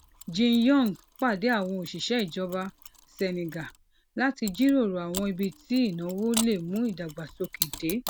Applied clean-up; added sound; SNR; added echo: none; Mechanisms; 13 dB; none.